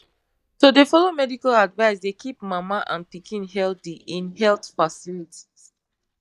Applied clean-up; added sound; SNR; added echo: neural mask model DeepFilterNet 3.